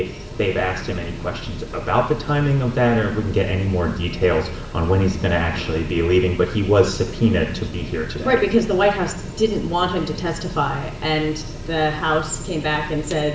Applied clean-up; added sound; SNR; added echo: none; Mechanical fan; 11 dB; reverberation time 0.8 s.